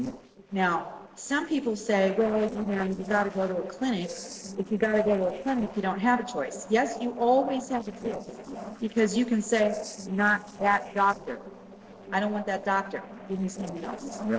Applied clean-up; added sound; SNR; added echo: neural separator model SepFormer DNS4.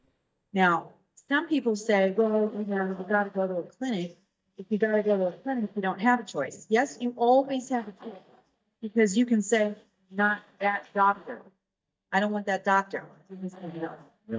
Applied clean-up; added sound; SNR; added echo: neural mask model DeepFilterNet 3.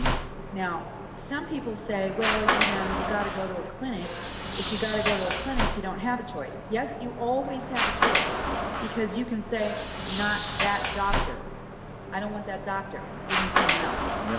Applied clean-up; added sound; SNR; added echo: none; Sliding door; -2 dB; reverberation time 3.0 s.